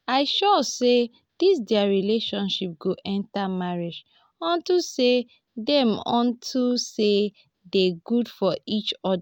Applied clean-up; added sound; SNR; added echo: none; none; none; none.